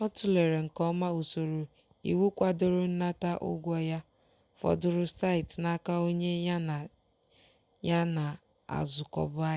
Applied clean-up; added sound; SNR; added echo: none; none; none; none.